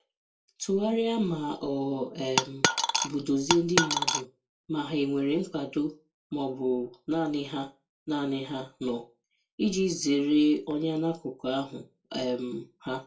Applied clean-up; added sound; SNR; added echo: none; Coin (dropping); -3 dB; reverberation time 0.2 s.